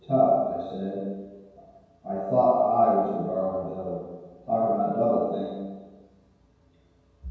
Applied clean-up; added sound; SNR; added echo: none; none; none; reverberation time 1.2 s.